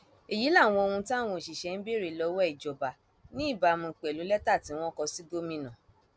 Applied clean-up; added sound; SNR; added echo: none; none; none; none.